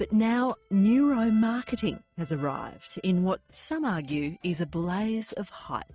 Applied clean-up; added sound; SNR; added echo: neural mask model RNNoise.